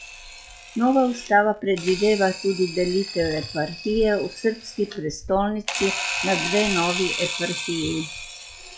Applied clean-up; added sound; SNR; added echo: classical method log-MMSE.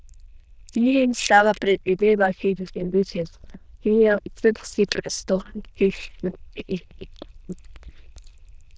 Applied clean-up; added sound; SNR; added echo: neural diffusion model UNIVERSE++.